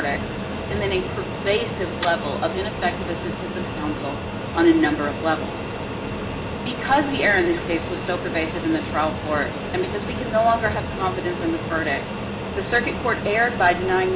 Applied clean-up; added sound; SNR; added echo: none; Fixed-wing aircraft, airplane; 5 dB; reverberation time 2.6 s.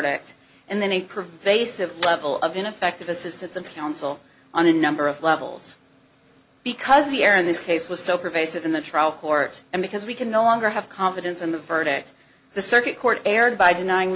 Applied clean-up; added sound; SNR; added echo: none; none; none; none.